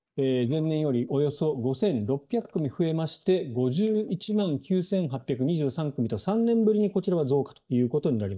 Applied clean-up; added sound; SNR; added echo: neural mask model DeepFilterNet 3.